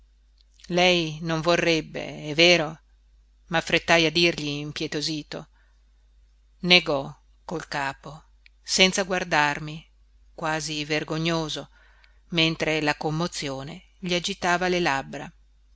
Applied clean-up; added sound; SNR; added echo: none; none; none; none.